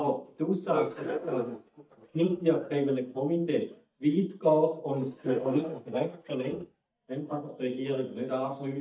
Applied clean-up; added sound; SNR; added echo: neural mask model DeepFilterNet 3.